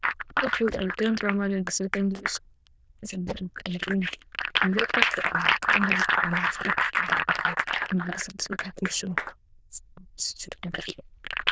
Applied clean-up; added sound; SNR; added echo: neural diffusion model UNIVERSE++.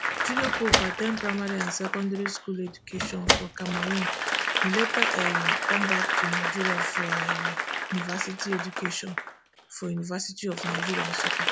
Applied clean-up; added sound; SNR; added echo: none; Slam + Applause / Crowd; -4 dB; none.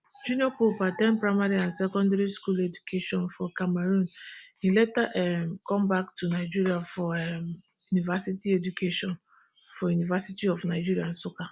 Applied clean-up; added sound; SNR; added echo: none; none; none; none.